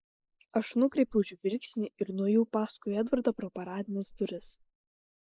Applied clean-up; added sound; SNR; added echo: neural mask model Resemble Enhance denoiser.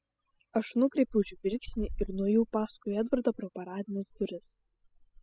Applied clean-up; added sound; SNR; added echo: classical method spectral subtraction.